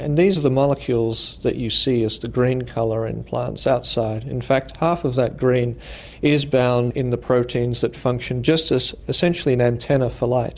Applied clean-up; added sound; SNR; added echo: none; none; none; none.